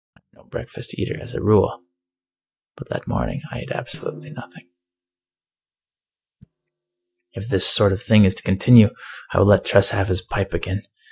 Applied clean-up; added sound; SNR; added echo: neural mask model DeepFilterNet 3.